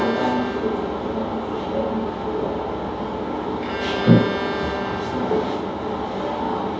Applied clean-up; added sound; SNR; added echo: none; Bowed string instrument; 10 dB; reverberation time 0.8 s.